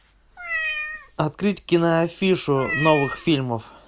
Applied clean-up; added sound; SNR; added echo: none; Meow; 7 dB; none.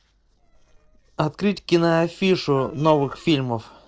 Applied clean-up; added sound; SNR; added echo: neural separator model SepFormer DNS4.